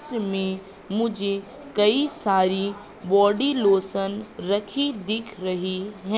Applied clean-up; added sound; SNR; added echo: none; none; none; none.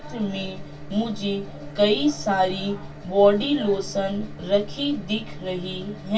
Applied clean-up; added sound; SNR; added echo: none; Organ; 17 dB; reverberation time 0.1 s.